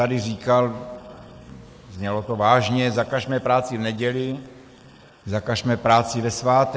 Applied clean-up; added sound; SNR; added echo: neural mask model Resemble Enhance denoiser.